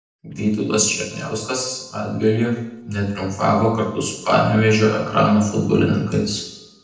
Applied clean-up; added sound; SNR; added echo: neural separator model SepFormer DNS4.